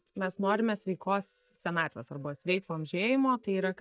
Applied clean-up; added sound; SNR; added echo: neural mask model DeepFilterNet 3.